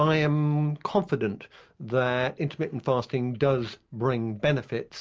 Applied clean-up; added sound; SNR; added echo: none; none; none; none.